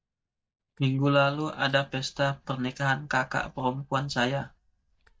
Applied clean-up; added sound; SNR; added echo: neural mask model DeepFilterNet 3.